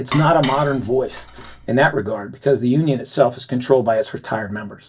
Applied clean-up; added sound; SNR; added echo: none; Dishes, pots, and pans; 14 dB; reverberation time 0.2 s.